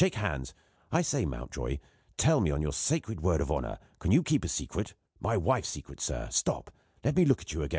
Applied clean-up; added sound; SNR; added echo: none; none; none; none.